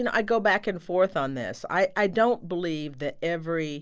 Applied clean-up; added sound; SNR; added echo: none; none; none; none.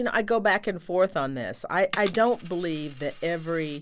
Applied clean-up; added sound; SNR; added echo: none; Coin (dropping); 18 dB; none.